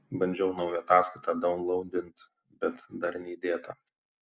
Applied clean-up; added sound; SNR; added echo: none; none; none; none.